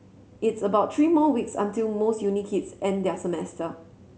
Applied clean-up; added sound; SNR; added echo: none; none; none; none.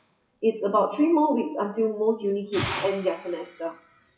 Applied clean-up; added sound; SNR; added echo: classical method WPE with log-MMSE.